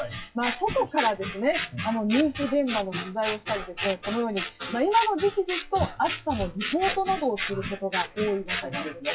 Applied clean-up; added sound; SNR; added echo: classical method WPE with log-MMSE.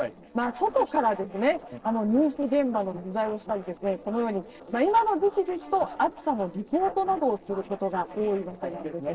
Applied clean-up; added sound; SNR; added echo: neural separator model SepFormer DNS4.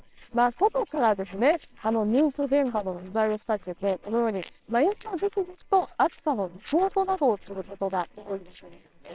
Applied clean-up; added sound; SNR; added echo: neural separator model SepFormer WHAMR!.